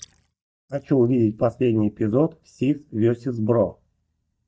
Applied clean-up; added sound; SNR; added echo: neural mask model DeepFilterNet 3.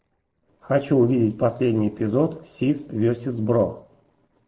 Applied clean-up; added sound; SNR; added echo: neural separator model SepFormer DNS4.